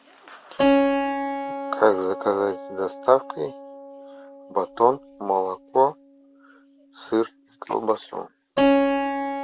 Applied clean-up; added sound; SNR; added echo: none; Keyboard (musical); 1 dB; none.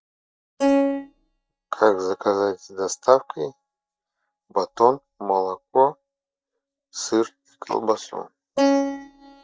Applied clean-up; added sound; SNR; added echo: neural mask model DeepFilterNet 3.